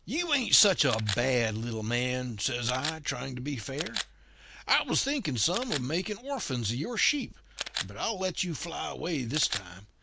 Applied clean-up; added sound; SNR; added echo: none; Camera; 11 dB; none.